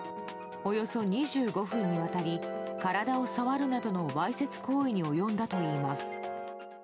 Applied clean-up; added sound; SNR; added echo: none; none; none; none.